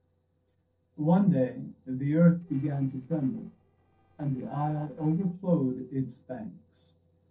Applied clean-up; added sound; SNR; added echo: neural separator model SepFormer DNS4.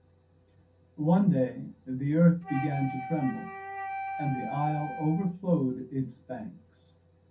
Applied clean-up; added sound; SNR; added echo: none; Wind instrument, woodwind instrument; 8 dB; reverberation time 0.3 s.